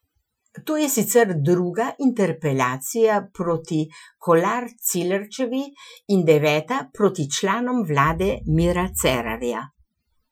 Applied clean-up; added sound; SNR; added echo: classical method Wiener filter.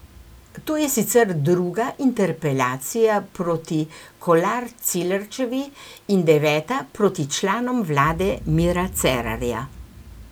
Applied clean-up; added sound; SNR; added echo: none; Boom; 19 dB; none.